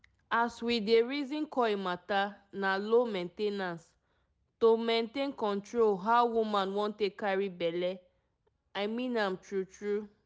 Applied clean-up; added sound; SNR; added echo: none; none; none; none.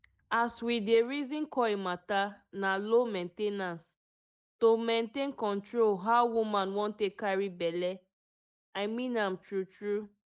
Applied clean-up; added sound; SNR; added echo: neural mask model Resemble Enhance denoiser.